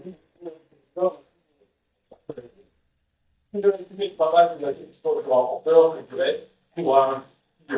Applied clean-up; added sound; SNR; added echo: neural mask model DeepFilterNet 3.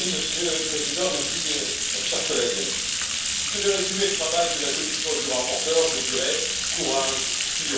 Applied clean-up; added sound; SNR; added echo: none; Bathtub (filling or washing); -2 dB; reverberation time 0.7 s.